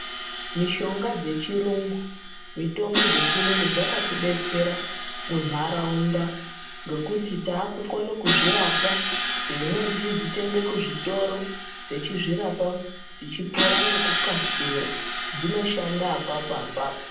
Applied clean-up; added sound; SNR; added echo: none; Crash cymbal; -1 dB; reverberation time 0.6 s.